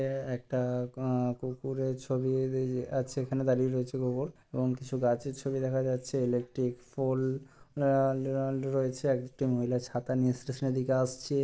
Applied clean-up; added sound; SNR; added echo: none; none; none; none.